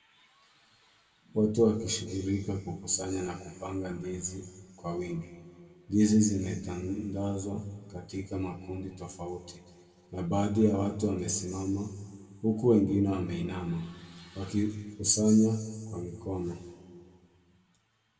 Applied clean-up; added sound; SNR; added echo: none; none; none; reverberation time 1.8 s.